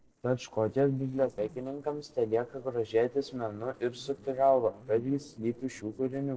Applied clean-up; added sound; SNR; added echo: neural separator model SepFormer DNS4.